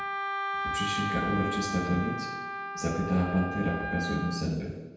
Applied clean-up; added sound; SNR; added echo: none; Wind instrument, woodwind instrument; 4 dB; reverberation time 1.1 s.